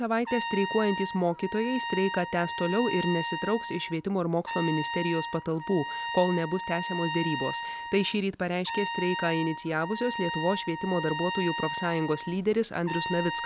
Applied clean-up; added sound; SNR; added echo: none; Trumpet; 6 dB; none.